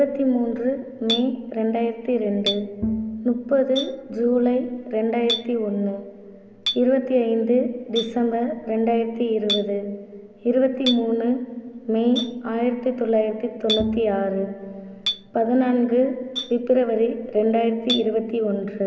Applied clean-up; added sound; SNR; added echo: none; Bowed string instrument + Chink, clink; 11 dB; none.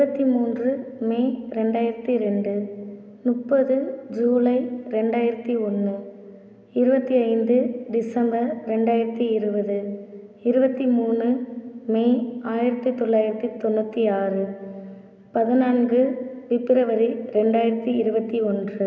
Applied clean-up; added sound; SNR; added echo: none; none; none; none.